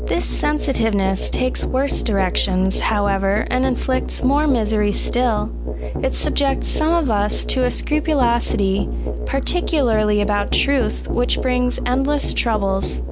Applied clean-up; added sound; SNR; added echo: none; Musical instrument; 3 dB; none.